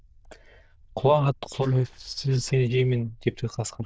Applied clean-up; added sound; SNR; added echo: neural diffusion model UNIVERSE++.